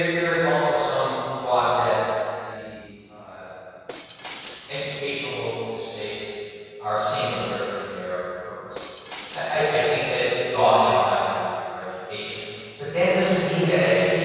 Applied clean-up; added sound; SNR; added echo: none; Shatter; 18 dB; reverberation time 2.2 s.